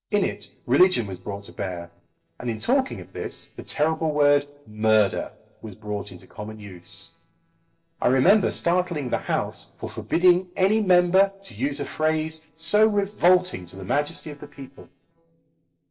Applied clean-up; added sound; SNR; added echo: neural separator model SepFormer DNS4.